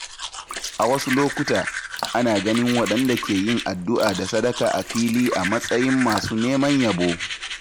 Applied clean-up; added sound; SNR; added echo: none; Domestic sounds, home sounds + Drip; 8 dB; none.